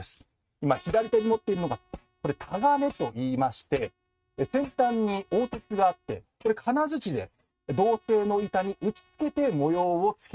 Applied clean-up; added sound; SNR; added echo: neural mask model RNNoise.